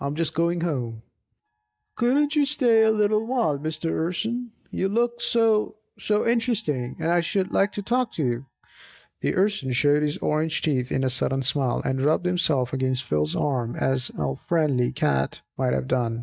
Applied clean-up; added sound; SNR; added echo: neural mask model DeepFilterNet 3.